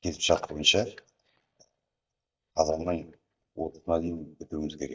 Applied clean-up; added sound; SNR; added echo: neural mask model DeepFilterNet 3.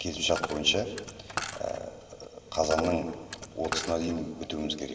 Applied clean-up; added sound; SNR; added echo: none; Coin (dropping); 9 dB; reverberation time 2.4 s.